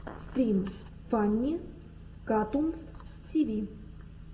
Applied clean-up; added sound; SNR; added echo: none; none; none; reverberation time 0.9 s.